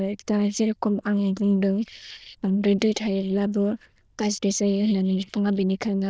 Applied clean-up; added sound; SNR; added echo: neural diffusion model UNIVERSE++.